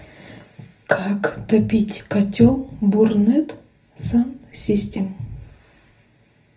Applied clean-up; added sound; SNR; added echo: none; none; none; reverberation time 0.3 s.